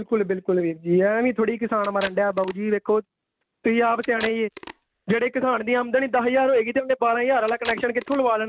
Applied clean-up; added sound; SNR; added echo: none; Packing tape, duct tape; 16 dB; none.